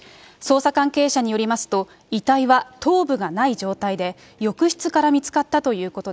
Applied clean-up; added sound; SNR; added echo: none; none; none; none.